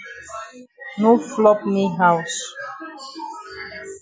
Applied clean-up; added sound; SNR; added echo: none; none; none; none.